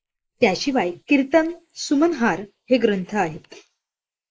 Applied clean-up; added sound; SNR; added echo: neural mask model Resemble Enhance denoiser.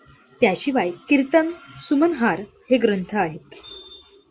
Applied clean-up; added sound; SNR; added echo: none; none; none; none.